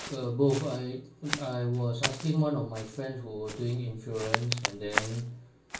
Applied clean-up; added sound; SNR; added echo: none; Walk, footsteps; 6 dB; reverberation time 0.3 s.